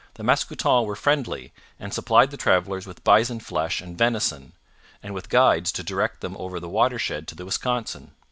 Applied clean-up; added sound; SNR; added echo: none; none; none; none.